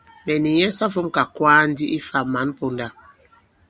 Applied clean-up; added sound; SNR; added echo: none; none; none; none.